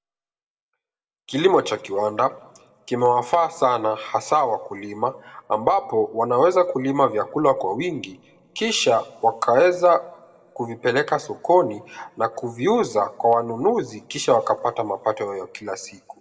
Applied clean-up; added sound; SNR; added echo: none; none; none; reverberation time 0.7 s.